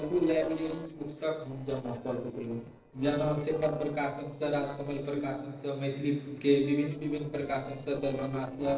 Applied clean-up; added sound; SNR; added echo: neural separator model SepFormer DNS4.